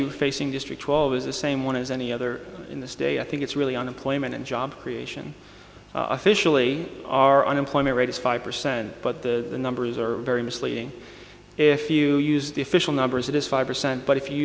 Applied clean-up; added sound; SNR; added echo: none; none; none; none.